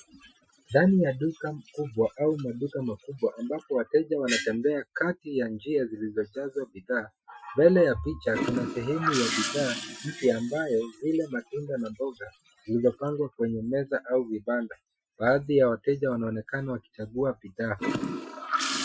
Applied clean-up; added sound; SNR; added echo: classical method Wiener filter.